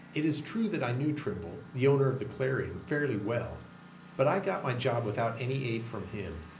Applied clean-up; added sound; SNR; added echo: none; Engine; 19 dB; reverberation time 0.5 s.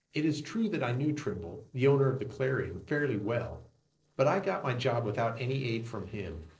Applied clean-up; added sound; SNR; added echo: neural separator model SepFormer DNS4.